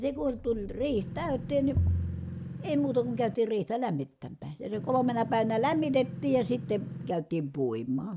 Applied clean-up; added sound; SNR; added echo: none; Engine; 9 dB; none.